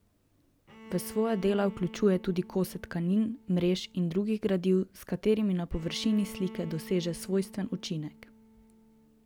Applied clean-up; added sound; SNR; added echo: none; Bowed string instrument; 18 dB; none.